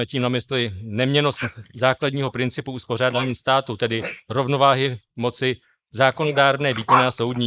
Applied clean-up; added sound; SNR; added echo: neural mask model Resemble Enhance denoiser.